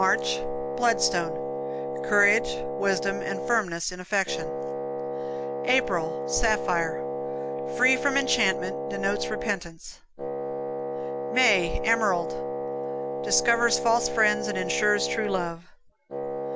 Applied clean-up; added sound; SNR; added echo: none; Wind instrument, woodwind instrument; 3 dB; none.